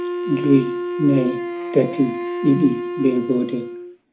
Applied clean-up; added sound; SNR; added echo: none; Wind instrument, woodwind instrument; 6 dB; reverberation time 0.3 s.